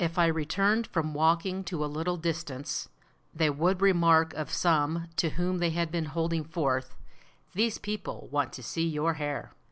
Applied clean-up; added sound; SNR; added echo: none; none; none; none.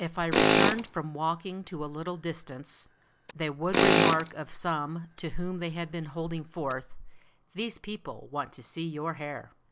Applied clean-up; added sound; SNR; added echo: none; Tools; -5 dB; none.